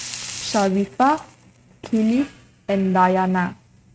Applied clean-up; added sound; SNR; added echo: neural mask model RNNoise.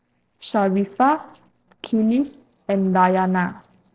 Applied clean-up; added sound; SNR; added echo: neural separator model SepFormer DNS4.